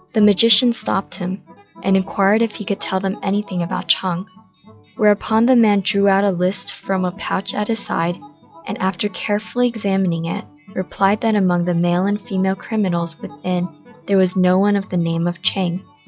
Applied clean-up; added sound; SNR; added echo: classical method log-MMSE.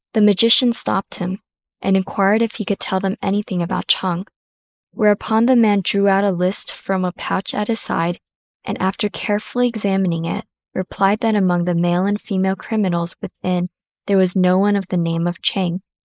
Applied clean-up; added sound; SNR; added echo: neural mask model Resemble Enhance denoiser.